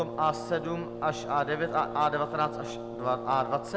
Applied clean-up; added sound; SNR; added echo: none; Brass instrument; 9 dB; none.